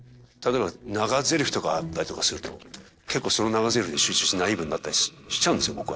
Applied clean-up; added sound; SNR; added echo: neural separator model SepFormer DNS4.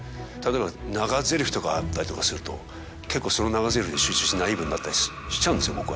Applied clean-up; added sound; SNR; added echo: none; none; none; none.